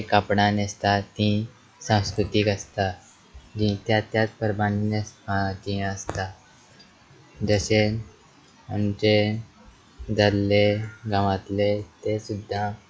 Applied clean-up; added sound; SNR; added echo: classical method log-MMSE.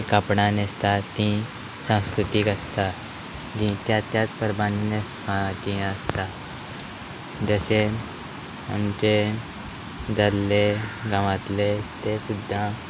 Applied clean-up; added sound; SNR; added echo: none; Walk, footsteps; 12 dB; none.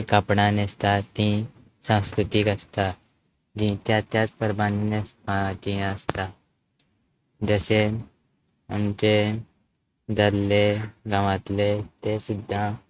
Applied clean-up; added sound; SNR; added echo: neural mask model RNNoise.